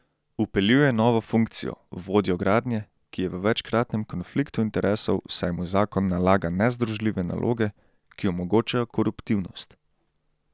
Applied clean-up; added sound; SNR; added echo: none; none; none; none.